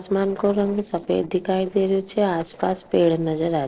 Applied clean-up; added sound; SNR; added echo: neural separator model SepFormer DNS4.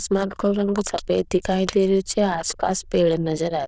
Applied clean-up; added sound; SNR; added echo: neural diffusion model UNIVERSE++.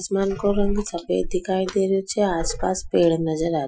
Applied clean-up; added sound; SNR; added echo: classical method Wiener filter.